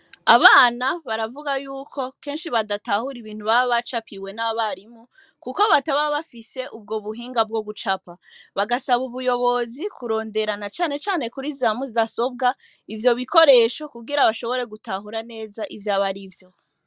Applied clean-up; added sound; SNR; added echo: none; none; none; none.